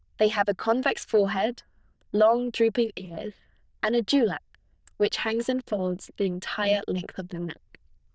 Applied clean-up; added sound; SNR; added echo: neural diffusion model UNIVERSE++.